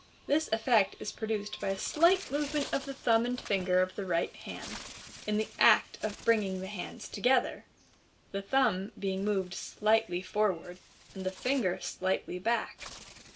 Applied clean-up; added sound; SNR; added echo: none; Bird; 19 dB; none.